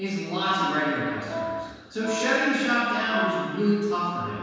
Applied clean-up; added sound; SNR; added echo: none; Wind instrument, woodwind instrument; 8 dB; reverberation time 1.9 s.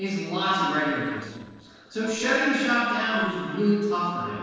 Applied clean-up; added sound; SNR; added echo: neural separator model SepFormer DNS4.